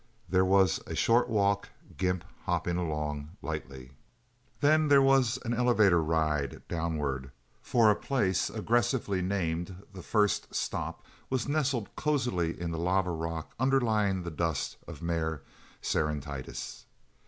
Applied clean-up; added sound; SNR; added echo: none; none; none; none.